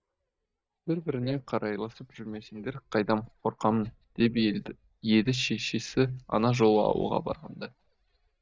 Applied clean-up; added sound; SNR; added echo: neural mask model DeepFilterNet 3.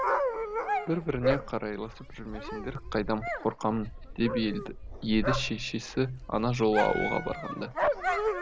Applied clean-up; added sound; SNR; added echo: none; Dog; 2 dB; none.